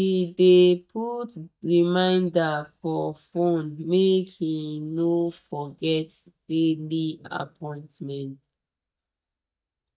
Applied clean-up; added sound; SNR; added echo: neural mask model DeepFilterNet 3.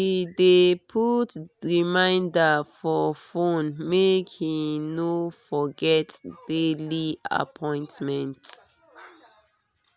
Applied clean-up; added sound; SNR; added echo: none; none; none; none.